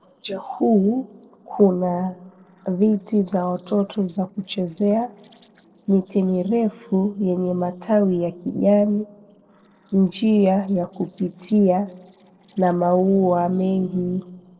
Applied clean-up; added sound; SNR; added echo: neural separator model SepFormer DNS4.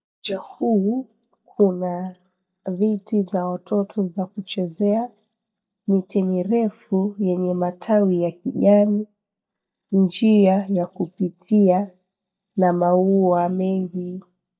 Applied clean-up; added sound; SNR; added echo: neural mask model DeepFilterNet 3.